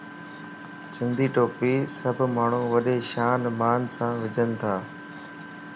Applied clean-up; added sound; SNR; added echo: none; Engine; 14 dB; none.